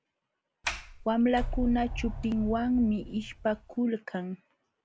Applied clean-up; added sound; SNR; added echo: none; Sliding door; 7 dB; none.